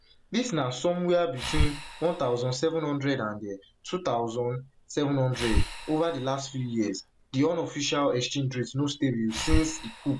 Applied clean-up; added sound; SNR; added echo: none; Breathing; 6 dB; none.